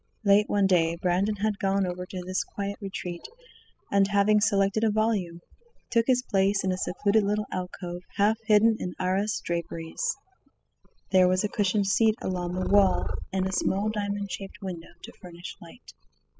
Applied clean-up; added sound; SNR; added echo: classical method spectral subtraction.